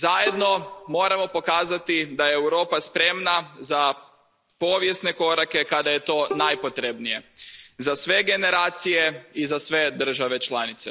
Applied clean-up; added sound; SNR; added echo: none; Bowed string instrument; 14 dB; none.